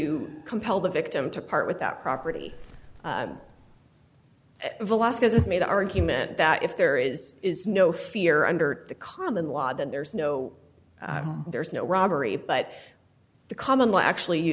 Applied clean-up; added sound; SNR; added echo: none; Bird; 20 dB; none.